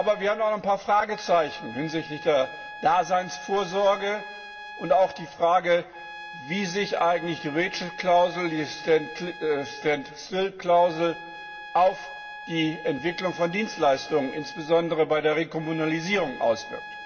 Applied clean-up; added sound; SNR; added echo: none; Trumpet; 15 dB; reverberation time 0.4 s.